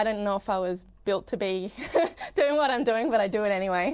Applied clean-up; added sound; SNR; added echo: none; none; none; none.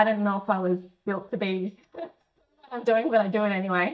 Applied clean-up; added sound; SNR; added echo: neural mask model DeepFilterNet 3.